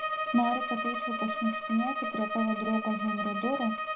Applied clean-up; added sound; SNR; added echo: none; Bowed string instrument; 2 dB; reverberation time 0.4 s.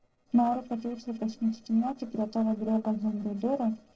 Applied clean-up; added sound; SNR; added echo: neural separator model SepFormer DNS4.